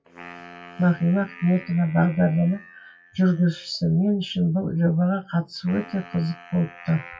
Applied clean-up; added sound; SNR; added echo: classical method WPE with log-MMSE.